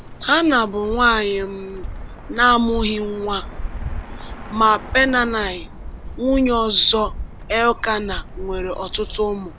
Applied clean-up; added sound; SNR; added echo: none; Bird; 10 dB; none.